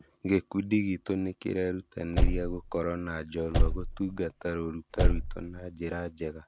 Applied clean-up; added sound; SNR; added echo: none; Slam / Car; -4 dB; none.